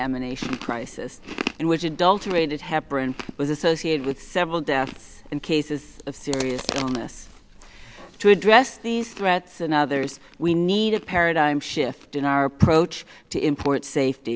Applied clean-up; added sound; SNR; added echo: none; Chewing, mastication; 16 dB; none.